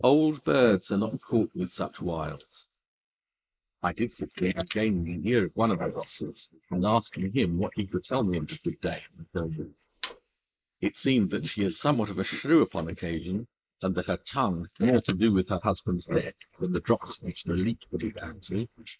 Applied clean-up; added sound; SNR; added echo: neural mask model Resemble Enhance denoiser.